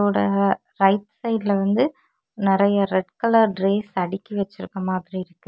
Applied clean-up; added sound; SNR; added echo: none; none; none; none.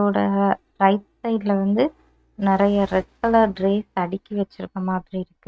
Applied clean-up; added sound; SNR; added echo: neural mask model RNNoise.